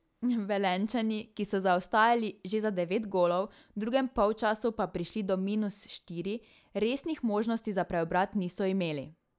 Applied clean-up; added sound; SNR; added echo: none; none; none; none.